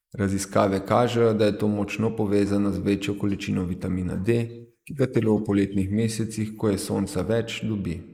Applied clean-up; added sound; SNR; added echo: neural mask model Resemble Enhance denoiser.